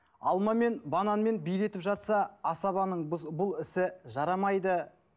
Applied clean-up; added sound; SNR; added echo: none; none; none; none.